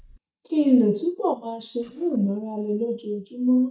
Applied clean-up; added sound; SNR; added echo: neural mask model DeepFilterNet 3.